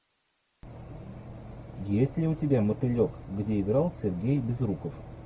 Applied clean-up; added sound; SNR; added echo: none; none; none; none.